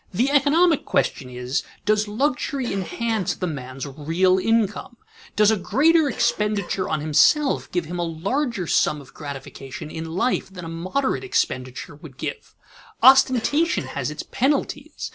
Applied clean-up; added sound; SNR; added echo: none; Cough; 16 dB; none.